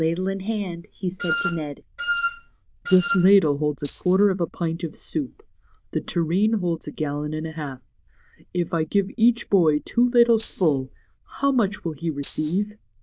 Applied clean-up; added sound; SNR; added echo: neural diffusion model UNIVERSE++.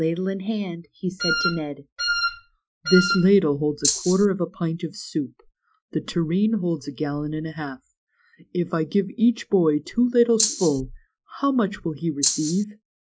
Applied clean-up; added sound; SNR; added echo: classical method Wiener filter.